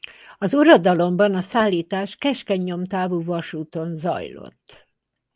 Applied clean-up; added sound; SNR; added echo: none; none; none; none.